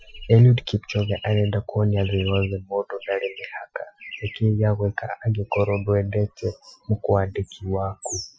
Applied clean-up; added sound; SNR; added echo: classical method Wiener filter.